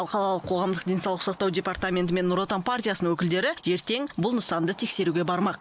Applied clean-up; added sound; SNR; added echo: none; none; none; none.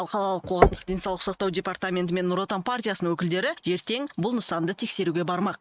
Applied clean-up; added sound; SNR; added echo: neural mask model RNNoise.